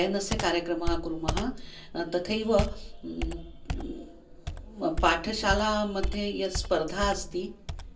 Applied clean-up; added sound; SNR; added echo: none; Computer keyboard; 5 dB; reverberation time 0.3 s.